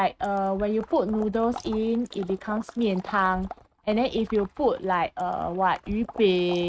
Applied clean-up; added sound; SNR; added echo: neural mask model RNNoise.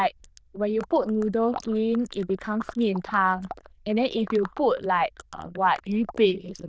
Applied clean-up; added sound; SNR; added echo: neural diffusion model UNIVERSE++.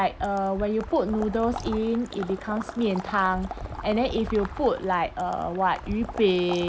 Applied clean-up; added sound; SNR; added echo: none; Water / Liquid; 14 dB; none.